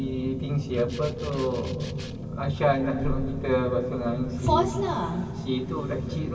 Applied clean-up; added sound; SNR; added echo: none; Rattle (instrument); 19 dB; reverberation time 2.2 s.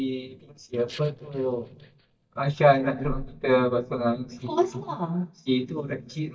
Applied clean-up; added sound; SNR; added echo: neural mask model DeepFilterNet 3.